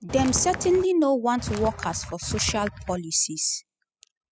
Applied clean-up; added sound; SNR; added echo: classical method spectral subtraction.